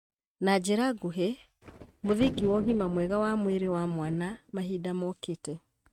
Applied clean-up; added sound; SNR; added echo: neural mask model RNNoise.